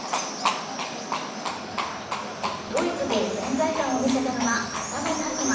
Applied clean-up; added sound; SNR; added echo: none; Livestock, farm animals, working animals; 2 dB; reverberation time 0.7 s.